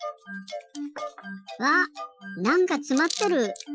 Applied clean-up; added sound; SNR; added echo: classical method Wiener filter.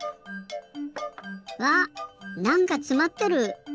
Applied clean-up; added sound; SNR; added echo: none; none; none; none.